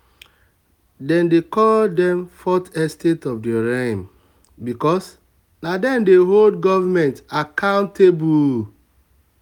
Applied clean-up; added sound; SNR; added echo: none; none; none; none.